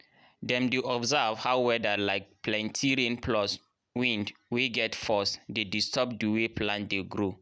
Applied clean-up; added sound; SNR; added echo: none; none; none; none.